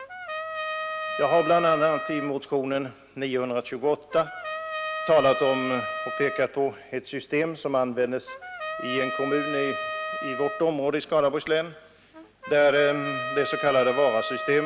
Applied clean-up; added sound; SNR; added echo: none; Trumpet; 8 dB; none.